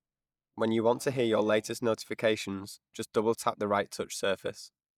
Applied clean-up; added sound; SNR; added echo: neural mask model DeepFilterNet 3.